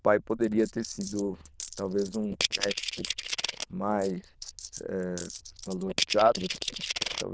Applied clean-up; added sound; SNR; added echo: neural diffusion model UNIVERSE++.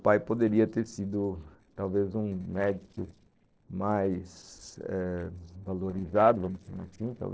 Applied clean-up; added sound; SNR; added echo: neural separator model SepFormer DNS4.